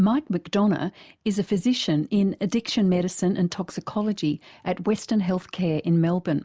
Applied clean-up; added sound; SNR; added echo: none; none; none; none.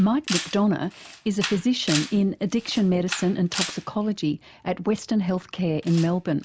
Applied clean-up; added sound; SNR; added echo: none; Camera; 12 dB; none.